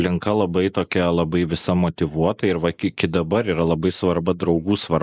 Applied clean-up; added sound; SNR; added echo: neural mask model Resemble Enhance denoiser.